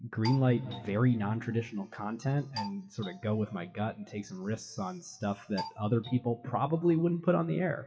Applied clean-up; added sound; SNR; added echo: classical method WPE with log-MMSE.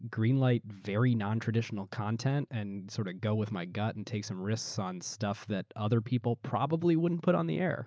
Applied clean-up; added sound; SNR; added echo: none; none; none; none.